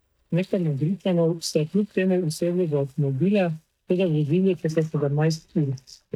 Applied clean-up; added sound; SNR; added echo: neural mask model DeepFilterNet 3.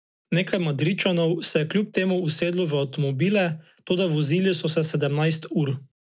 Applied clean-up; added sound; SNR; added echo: none; none; none; none.